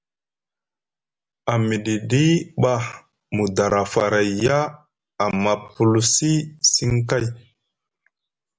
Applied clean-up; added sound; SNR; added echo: none; none; none; none.